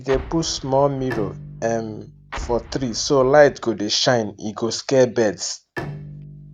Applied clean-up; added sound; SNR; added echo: none; Bowed string instrument + Explosion; 15 dB; none.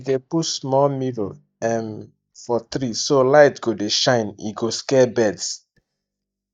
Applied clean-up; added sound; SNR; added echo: neural mask model DeepFilterNet 3.